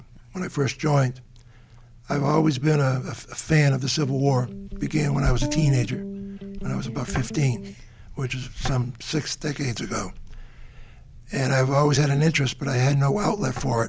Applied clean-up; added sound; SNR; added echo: none; Electric guitar; 10 dB; none.